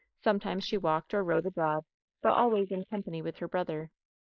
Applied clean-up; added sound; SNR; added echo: neural mask model Resemble Enhance denoiser.